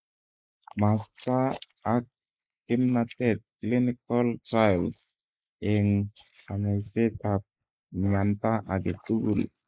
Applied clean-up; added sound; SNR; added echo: neural mask model Resemble Enhance denoiser.